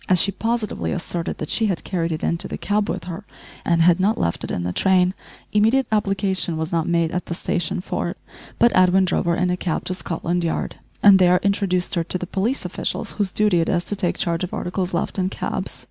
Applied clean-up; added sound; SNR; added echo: none; none; none; none.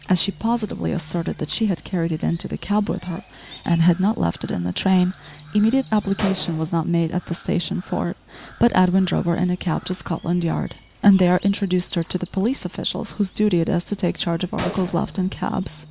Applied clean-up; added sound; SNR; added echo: none; Crow + Gunshot, gunfire; 19 dB; none.